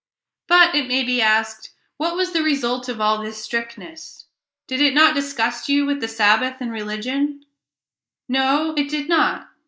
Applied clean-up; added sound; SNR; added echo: neural mask model Resemble Enhance denoiser.